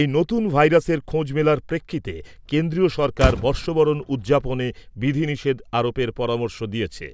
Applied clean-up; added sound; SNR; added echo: none; Motor vehicle (road); 12 dB; none.